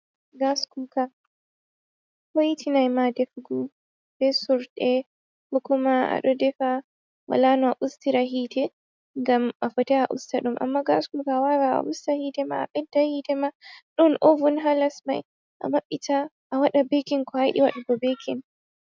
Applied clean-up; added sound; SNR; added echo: none; none; none; none.